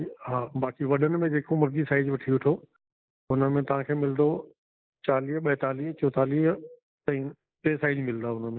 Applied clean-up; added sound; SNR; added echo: neural mask model Resemble Enhance denoiser.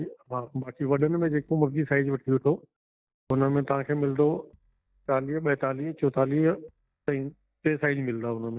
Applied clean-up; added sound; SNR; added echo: neural mask model DeepFilterNet 3.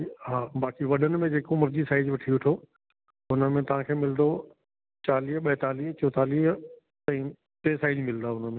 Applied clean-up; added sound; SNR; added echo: none; none; none; none.